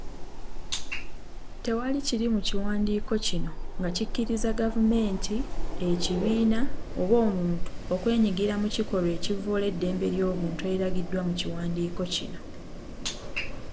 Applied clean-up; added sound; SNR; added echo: none; Wind; 1 dB; none.